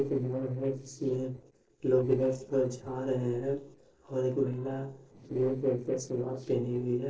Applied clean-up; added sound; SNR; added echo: neural separator model SepFormer DNS4.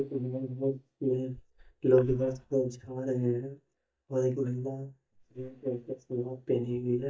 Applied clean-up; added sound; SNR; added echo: neural mask model DeepFilterNet 3.